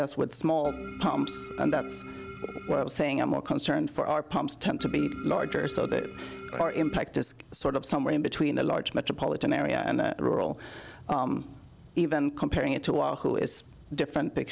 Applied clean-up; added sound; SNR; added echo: none; Organ; 11 dB; none.